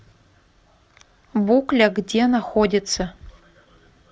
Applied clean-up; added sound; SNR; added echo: none; none; none; none.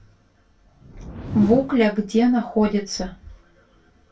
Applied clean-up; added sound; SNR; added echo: none; Whoosh, swoosh, swish; 12 dB; reverberation time 0.2 s.